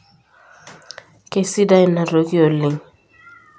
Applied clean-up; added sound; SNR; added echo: none; none; none; none.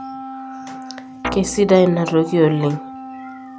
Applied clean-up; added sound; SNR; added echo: none; Guitar + Wind instrument, woodwind instrument; 12 dB; none.